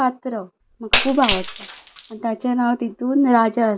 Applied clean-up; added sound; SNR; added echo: none; Shatter; 6 dB; none.